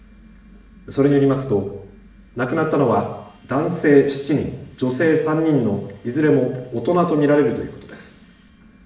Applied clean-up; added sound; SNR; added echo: none; none; none; reverberation time 0.8 s.